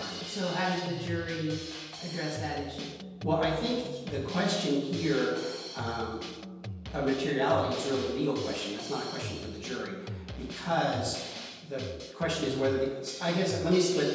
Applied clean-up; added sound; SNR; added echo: none; Drum kit; 10 dB; reverberation time 1.2 s.